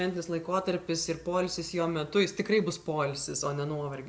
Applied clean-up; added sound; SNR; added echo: none; none; none; none.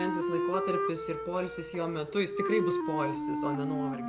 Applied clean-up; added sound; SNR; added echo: none; Wind instrument, woodwind instrument; -1 dB; none.